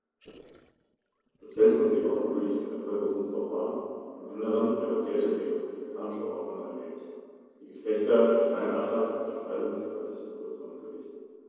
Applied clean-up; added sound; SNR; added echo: neural separator model SepFormer DNS4.